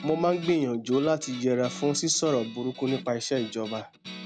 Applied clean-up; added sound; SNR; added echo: none; Guitar; 16 dB; none.